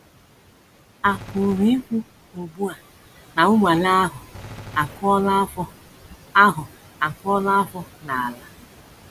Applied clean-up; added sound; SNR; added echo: none; Gunshot, gunfire; 19 dB; none.